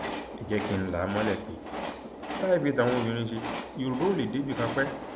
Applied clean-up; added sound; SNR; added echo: none; Train; 7 dB; none.